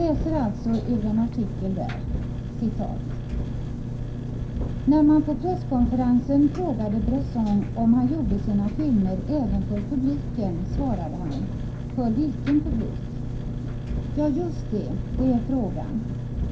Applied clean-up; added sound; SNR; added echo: none; Engine; 3 dB; reverberation time 0.3 s.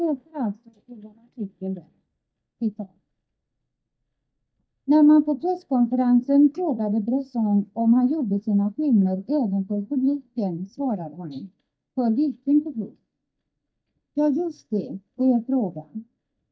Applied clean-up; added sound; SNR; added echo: neural mask model DeepFilterNet 3.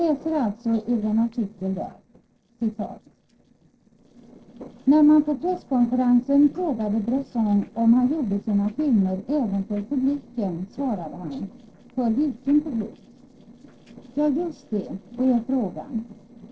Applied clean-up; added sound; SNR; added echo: neural separator model SepFormer DNS4.